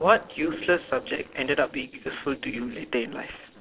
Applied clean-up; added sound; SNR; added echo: neural separator model SepFormer DNS4.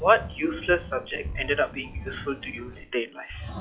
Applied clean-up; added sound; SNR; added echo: classical method log-MMSE.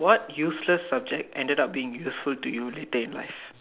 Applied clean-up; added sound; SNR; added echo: none; none; none; none.